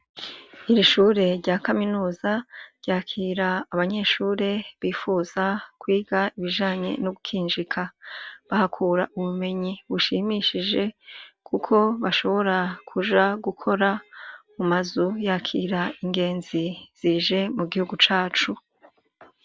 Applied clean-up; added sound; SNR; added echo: none; none; none; none.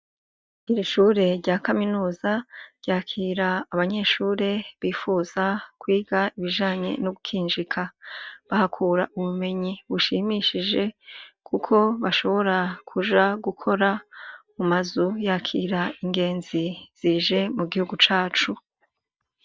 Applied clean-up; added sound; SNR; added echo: neural mask model DeepFilterNet 3.